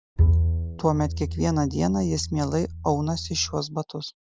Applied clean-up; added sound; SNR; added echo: none; Bowed string instrument; 0 dB; none.